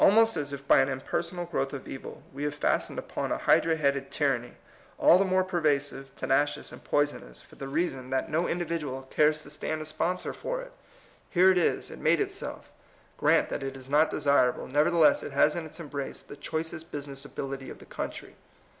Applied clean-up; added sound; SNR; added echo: none; none; none; none.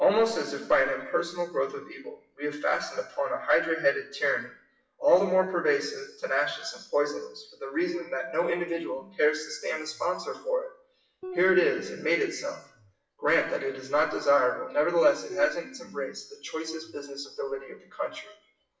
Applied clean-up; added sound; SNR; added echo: classical method WPE with log-MMSE.